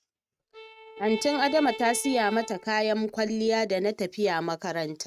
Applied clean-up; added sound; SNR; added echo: neural mask model RNNoise.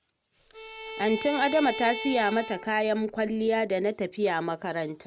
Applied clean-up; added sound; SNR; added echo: none; Bowed string instrument; 10 dB; none.